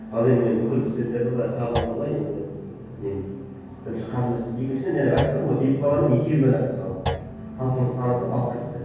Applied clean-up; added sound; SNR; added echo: none; Thump, thud; 11 dB; reverberation time 1.3 s.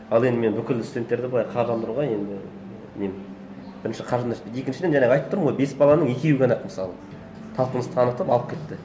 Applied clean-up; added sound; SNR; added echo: none; none; none; none.